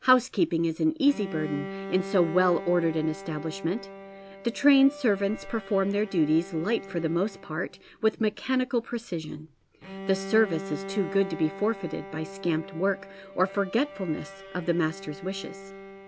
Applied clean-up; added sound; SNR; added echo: none; Bowed string instrument; 13 dB; none.